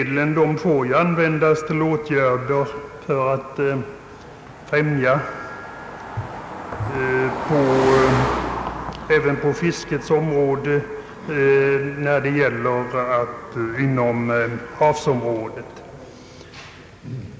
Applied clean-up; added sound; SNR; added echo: none; Car passing by; 12 dB; none.